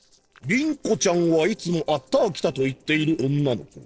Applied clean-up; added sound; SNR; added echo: neural separator model SepFormer DNS4.